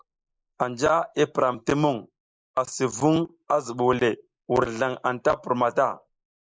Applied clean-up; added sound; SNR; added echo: neural mask model Resemble Enhance denoiser.